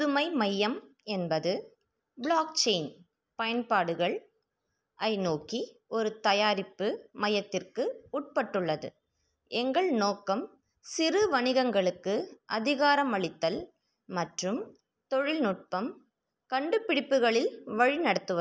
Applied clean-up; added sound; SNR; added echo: none; none; none; none.